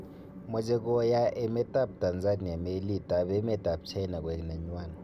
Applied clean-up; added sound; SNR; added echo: none; Train; 16 dB; none.